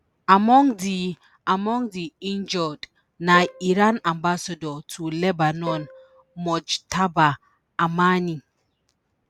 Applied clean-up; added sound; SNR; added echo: none; Bowed string instrument; 13 dB; none.